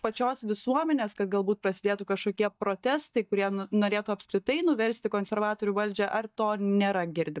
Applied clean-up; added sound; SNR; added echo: neural mask model DeepFilterNet 3.